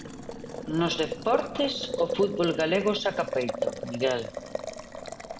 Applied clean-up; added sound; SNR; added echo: none; Boiling; 6 dB; none.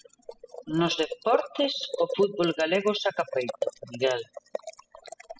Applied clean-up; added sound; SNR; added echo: classical method spectral subtraction.